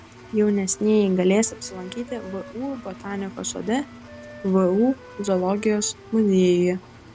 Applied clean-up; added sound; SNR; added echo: none; Wind instrument, woodwind instrument + Engine; 19 dB; none.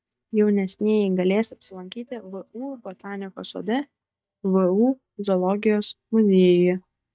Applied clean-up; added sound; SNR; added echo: neural mask model DeepFilterNet 3.